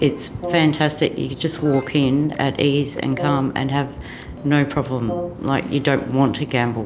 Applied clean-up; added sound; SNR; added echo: none; Brass instrument; 14 dB; none.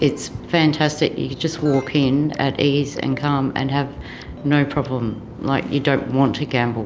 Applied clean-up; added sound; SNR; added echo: none; none; none; none.